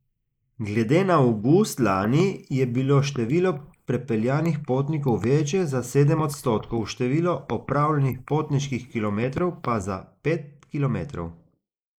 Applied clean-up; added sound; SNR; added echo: neural mask model Resemble Enhance denoiser.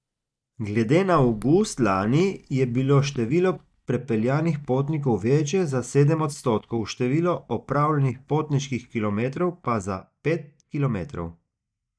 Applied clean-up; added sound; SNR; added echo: neural mask model DeepFilterNet 3.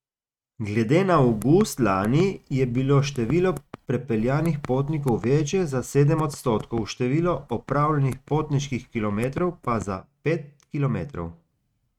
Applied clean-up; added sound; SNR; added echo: neural mask model RNNoise.